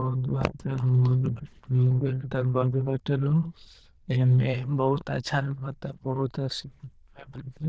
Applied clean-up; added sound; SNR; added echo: neural diffusion model UNIVERSE++.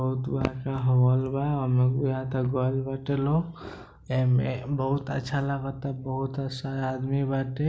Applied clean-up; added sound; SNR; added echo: none; none; none; none.